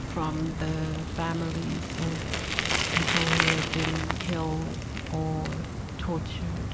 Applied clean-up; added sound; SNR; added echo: none; Bicycle; -2 dB; none.